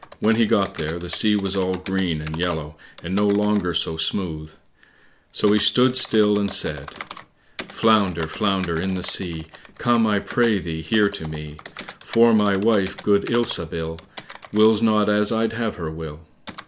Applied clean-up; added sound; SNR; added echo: none; Computer keyboard; 19 dB; none.